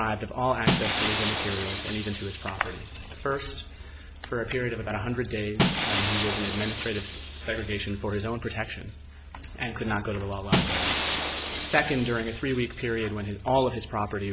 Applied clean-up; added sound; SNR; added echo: none; Shatter; 3 dB; none.